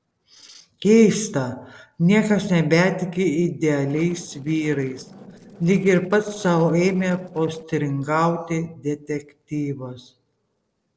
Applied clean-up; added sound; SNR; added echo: neural separator model SepFormer DNS4.